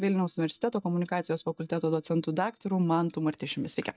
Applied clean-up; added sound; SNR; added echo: neural mask model DeepFilterNet 3.